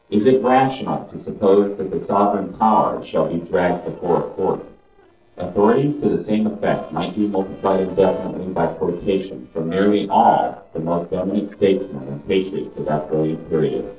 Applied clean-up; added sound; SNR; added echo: neural separator model SepFormer DNS4.